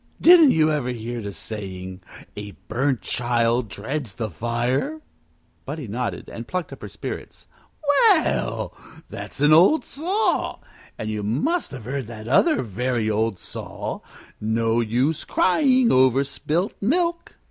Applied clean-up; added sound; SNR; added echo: none; none; none; none.